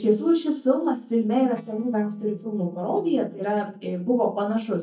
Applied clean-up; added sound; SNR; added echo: neural mask model DeepFilterNet 3.